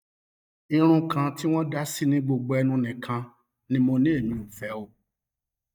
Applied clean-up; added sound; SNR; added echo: neural mask model DeepFilterNet 3.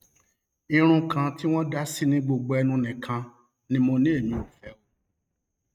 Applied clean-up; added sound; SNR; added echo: neural mask model RNNoise.